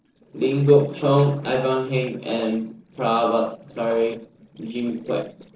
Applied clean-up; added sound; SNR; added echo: neural separator model SepFormer DNS4.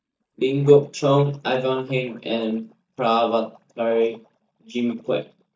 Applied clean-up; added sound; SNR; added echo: neural mask model DeepFilterNet 3.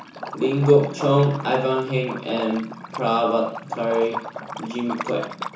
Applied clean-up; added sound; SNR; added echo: none; Liquid; 11 dB; reverberation time 0.7 s.